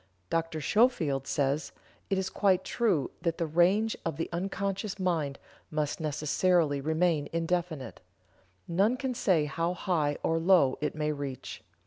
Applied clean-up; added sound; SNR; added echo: none; none; none; none.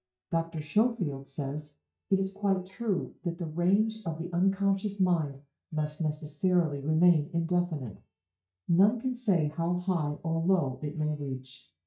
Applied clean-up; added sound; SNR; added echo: neural mask model DeepFilterNet 3.